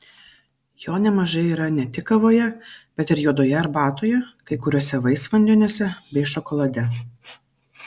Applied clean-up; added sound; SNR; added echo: none; none; none; none.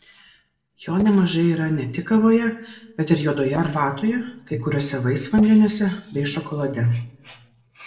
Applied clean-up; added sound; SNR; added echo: neural separator model SepFormer DNS4.